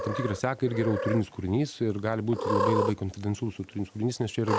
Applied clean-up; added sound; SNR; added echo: none; Cat; 5 dB; none.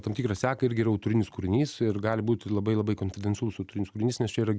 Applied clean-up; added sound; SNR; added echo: none; none; none; none.